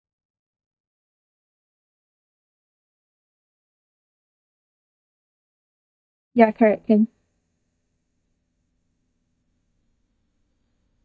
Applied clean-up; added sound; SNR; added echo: neural mask model DeepFilterNet 3.